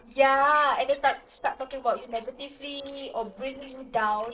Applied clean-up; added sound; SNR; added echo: neural separator model SepFormer DNS4.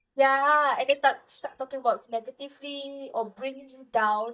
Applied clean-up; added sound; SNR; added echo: neural mask model DeepFilterNet 3.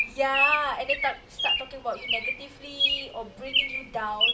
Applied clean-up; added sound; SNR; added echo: none; Bird vocalization, bird call, bird song; -3 dB; reverberation time 0.3 s.